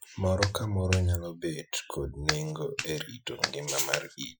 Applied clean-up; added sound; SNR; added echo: classical method Wiener filter.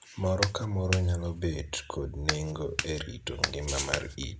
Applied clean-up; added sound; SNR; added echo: none; Clapping; 4 dB; none.